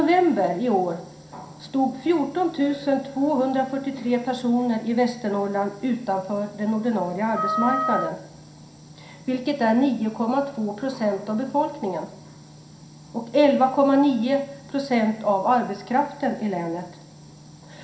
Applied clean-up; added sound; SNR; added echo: none; Wind instrument, woodwind instrument; 4 dB; reverberation time 0.5 s.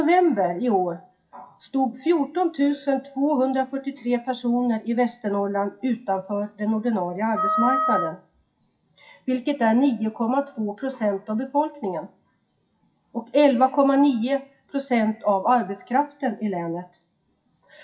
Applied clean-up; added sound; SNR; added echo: classical method WPE with log-MMSE.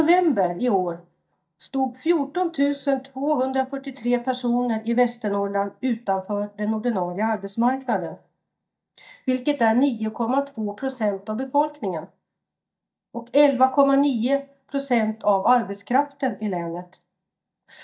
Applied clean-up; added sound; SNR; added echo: neural mask model DeepFilterNet 3.